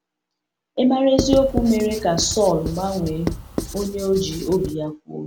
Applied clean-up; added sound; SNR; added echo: none; Writing; 7 dB; none.